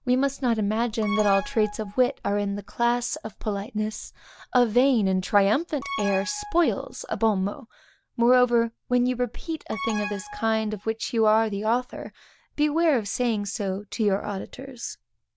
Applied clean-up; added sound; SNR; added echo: none; Alarm; 10 dB; none.